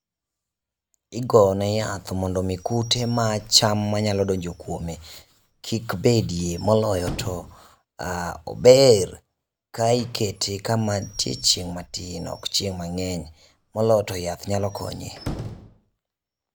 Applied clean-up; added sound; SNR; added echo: none; Squeak / Slam / Wood; 19 dB; none.